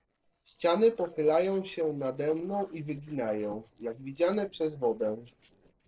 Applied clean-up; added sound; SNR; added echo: neural separator model SepFormer DNS4.